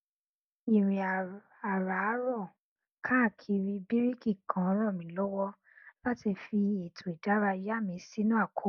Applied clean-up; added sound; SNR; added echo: none; none; none; none.